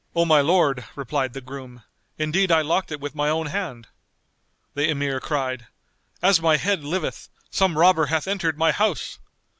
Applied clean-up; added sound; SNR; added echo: none; none; none; none.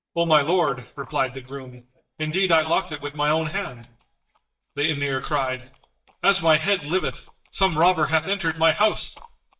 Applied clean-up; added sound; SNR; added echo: neural mask model DeepFilterNet 3.